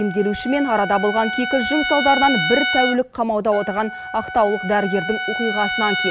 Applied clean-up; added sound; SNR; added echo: none; Trumpet; 5 dB; none.